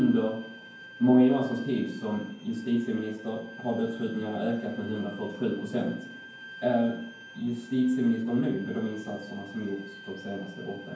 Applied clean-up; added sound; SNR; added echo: none; Bowed string instrument; 18 dB; reverberation time 0.9 s.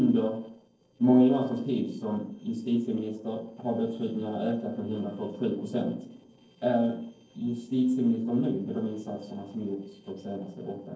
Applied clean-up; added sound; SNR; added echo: neural separator model SepFormer DNS4.